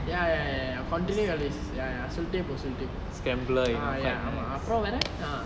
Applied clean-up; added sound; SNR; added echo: none; none; none; none.